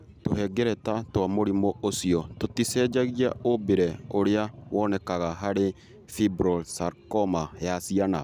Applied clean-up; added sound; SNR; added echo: none; none; none; none.